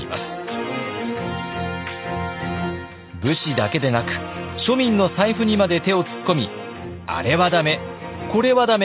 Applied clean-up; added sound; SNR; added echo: none; none; none; none.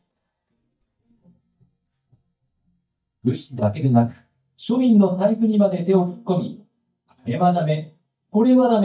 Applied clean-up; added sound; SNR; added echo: neural mask model DeepFilterNet 3.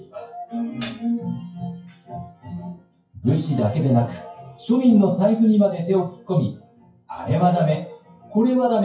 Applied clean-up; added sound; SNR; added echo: classical method WPE with log-MMSE.